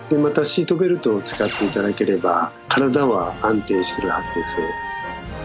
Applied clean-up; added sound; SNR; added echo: none; Wind instrument, woodwind instrument; 11 dB; none.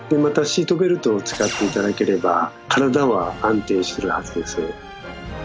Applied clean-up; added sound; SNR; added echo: none; none; none; none.